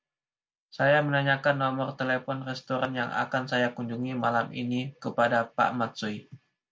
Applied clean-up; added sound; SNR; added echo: none; none; none; none.